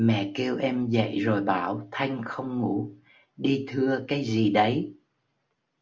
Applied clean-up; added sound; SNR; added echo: none; none; none; none.